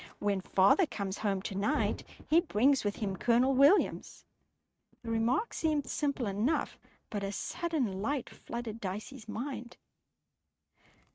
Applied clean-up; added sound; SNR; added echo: neural mask model RNNoise.